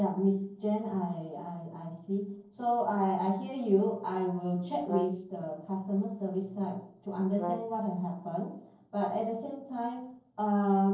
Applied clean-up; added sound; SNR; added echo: neural separator model SepFormer DNS4.